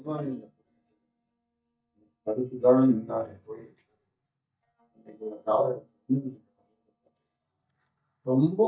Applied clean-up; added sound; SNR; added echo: neural mask model DeepFilterNet 3.